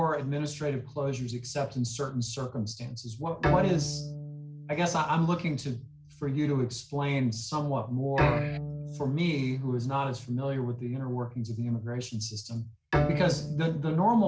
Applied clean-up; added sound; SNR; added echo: none; Bowed string instrument; 6 dB; none.